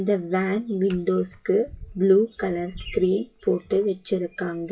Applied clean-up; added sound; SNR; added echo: classical method WPE with log-MMSE.